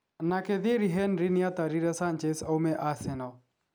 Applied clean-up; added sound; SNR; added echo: none; none; none; none.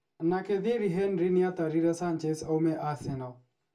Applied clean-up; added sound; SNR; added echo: none; none; none; reverberation time 0.1 s.